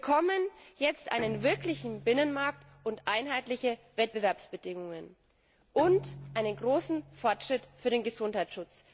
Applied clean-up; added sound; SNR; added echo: none; Bowed string instrument; 18 dB; none.